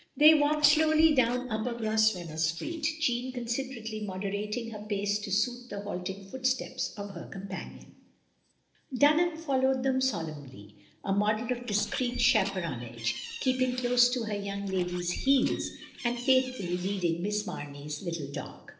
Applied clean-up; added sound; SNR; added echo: neural separator model SepFormer DNS4.